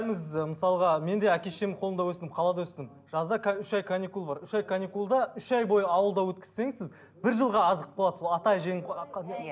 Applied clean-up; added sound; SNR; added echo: none; none; none; none.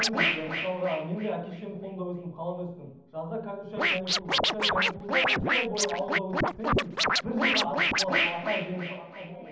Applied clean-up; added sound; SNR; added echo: none; Scratching (performance technique); -4 dB; reverberation time 0.8 s.